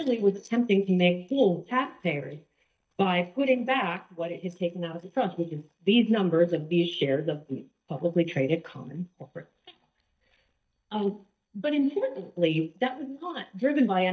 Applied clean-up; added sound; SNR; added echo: neural mask model DeepFilterNet 3.